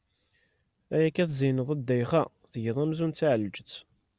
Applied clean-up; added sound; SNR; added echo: none; none; none; none.